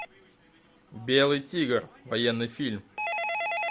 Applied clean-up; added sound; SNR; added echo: none; Telephone; 7 dB; none.